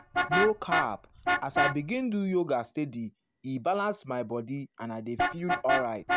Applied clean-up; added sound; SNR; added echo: none; Vehicle horn, car horn, honking; 1 dB; none.